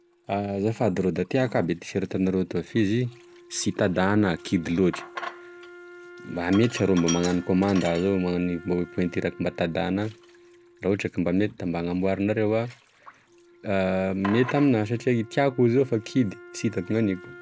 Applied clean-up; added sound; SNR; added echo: none; Sink (filling or washing) + Wind instrument, woodwind instrument; 17 dB; none.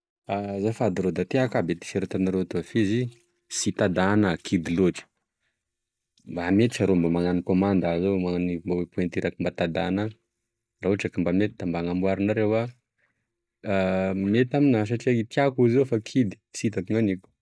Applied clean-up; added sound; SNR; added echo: neural mask model DeepFilterNet 3.